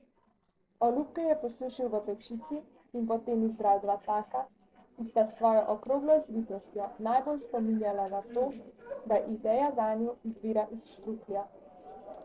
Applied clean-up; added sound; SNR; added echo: neural separator model SepFormer DNS4.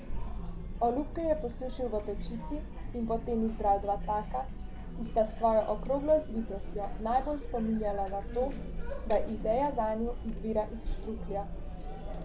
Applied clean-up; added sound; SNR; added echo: none; Chatter; 4 dB; none.